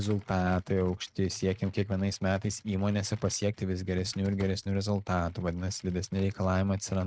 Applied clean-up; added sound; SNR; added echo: neural mask model RNNoise.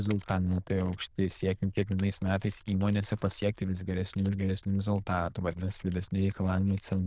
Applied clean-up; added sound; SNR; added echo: neural diffusion model UNIVERSE++.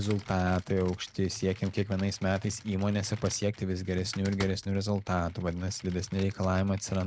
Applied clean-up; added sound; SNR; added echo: none; Computer keyboard; 18 dB; none.